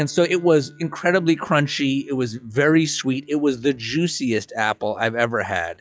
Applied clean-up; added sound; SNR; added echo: classical method log-MMSE.